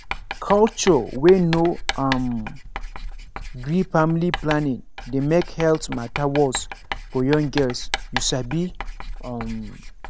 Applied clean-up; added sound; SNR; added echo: none; Writing; 9 dB; none.